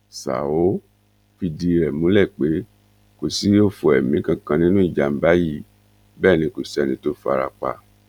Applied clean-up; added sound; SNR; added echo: none; none; none; none.